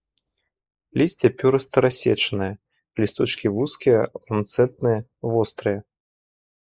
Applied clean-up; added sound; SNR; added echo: neural mask model Resemble Enhance denoiser.